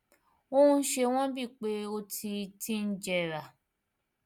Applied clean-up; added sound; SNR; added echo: none; none; none; none.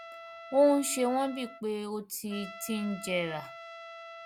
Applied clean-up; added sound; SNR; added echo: none; Trumpet; 15 dB; none.